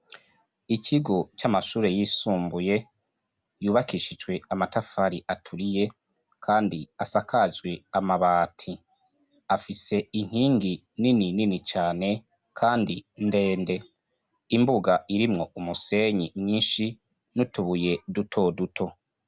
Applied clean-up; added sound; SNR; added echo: none; none; none; none.